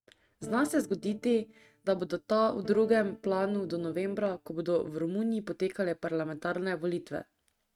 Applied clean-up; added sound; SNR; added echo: neural mask model RNNoise.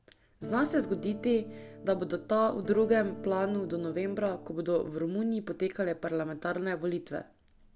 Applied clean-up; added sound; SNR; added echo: none; Electric guitar / Strum; 12 dB; none.